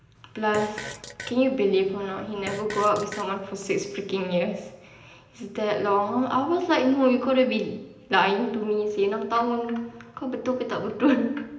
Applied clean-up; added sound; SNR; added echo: none; Fart; 15 dB; reverberation time 0.9 s.